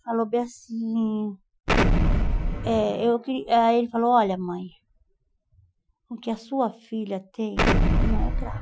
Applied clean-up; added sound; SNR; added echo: classical method Wiener filter.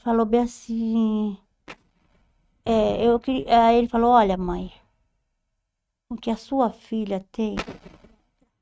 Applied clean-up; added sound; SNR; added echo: neural mask model RNNoise.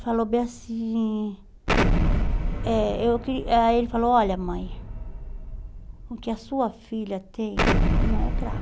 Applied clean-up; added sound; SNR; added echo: none; Explosion; 0 dB; none.